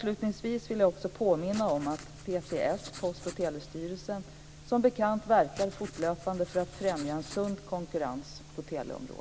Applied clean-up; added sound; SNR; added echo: none; Writing; 16 dB; none.